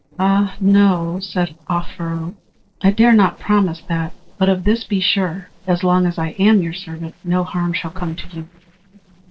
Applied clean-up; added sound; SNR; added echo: neural separator model SepFormer DNS4.